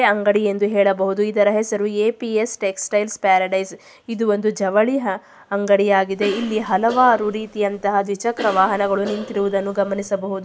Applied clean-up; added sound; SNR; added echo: none; Cough; 15 dB; none.